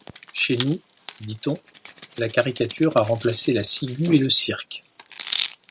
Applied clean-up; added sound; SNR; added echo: none; Hands; 13 dB; none.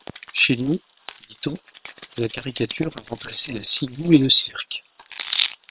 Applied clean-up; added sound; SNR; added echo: neural separator model SepFormer WHAM!.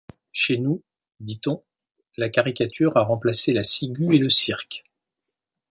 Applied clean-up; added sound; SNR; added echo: none; none; none; none.